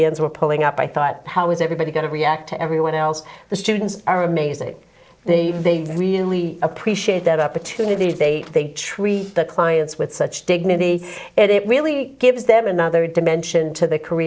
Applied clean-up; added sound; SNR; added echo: neural separator model SepFormer DNS4.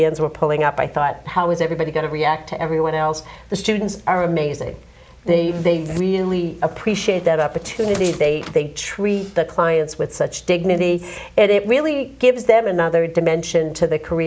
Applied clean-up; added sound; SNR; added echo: none; Squeak; 18 dB; none.